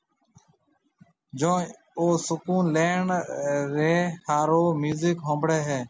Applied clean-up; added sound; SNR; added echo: none; none; none; none.